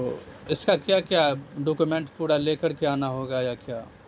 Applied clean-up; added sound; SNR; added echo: none; none; none; none.